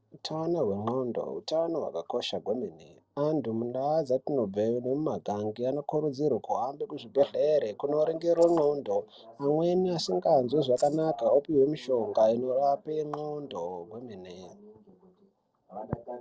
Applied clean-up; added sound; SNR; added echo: neural separator model SepFormer DNS4.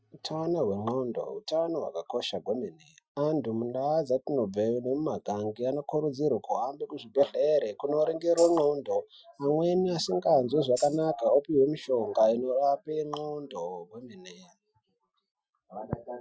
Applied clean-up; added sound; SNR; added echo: classical method Wiener filter.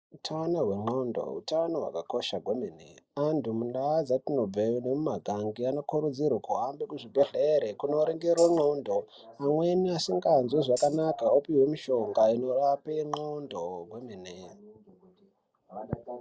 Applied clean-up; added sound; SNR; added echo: neural mask model Resemble Enhance denoiser.